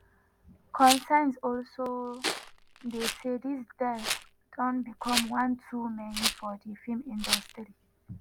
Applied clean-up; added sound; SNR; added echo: none; Rattle; 6 dB; none.